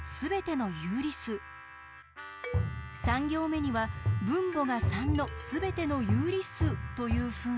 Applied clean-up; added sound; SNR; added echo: none; Harmonica; 16 dB; none.